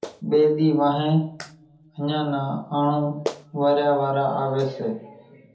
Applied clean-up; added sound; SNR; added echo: none; Clapping; 18 dB; reverberation time 0.7 s.